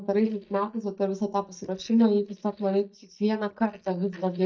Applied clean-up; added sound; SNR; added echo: neural mask model DeepFilterNet 3.